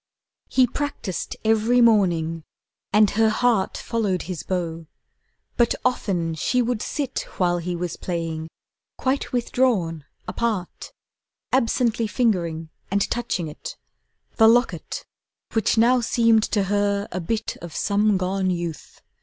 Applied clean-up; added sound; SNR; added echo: none; none; none; none.